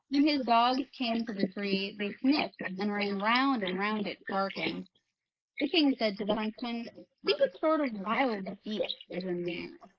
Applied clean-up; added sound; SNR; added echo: neural mask model Resemble Enhance denoiser.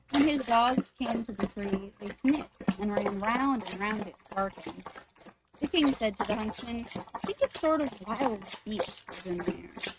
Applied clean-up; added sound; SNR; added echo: neural mask model RNNoise.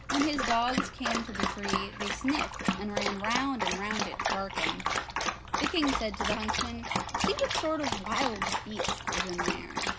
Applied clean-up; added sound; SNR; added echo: none; Dog; -1 dB; none.